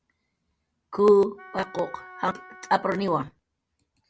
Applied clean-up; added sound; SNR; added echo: none; Wind instrument, woodwind instrument; 20 dB; none.